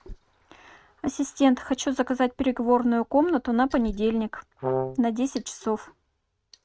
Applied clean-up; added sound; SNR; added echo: neural mask model RNNoise.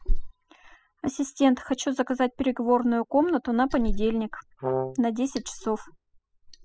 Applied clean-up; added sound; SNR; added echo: classical method spectral subtraction.